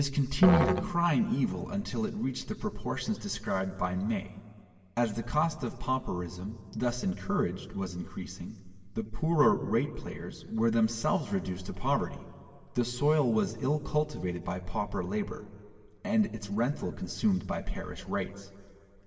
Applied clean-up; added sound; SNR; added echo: none; Musical instrument; 4 dB; reverberation time 1.8 s.